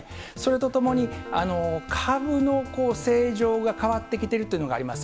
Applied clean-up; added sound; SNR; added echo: none; Bowed string instrument; 20 dB; none.